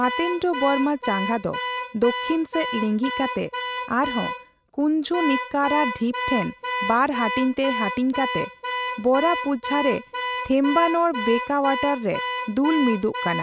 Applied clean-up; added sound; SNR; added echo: none; Alarm / Car; 6 dB; none.